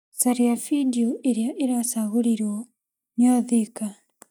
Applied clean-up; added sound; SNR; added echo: neural mask model DeepFilterNet 3.